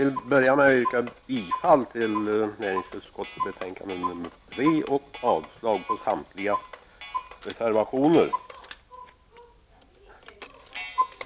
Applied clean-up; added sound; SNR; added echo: none; Clock; 9 dB; none.